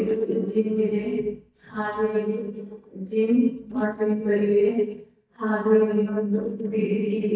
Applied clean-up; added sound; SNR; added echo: neural mask model DeepFilterNet 3.